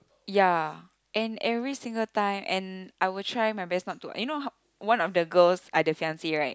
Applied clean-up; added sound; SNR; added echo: none; none; none; none.